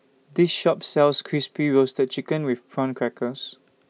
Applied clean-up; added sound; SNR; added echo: none; none; none; none.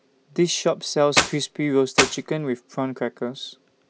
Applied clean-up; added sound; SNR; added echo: none; Clapping; -2 dB; none.